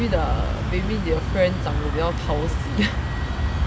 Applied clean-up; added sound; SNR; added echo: none; none; none; none.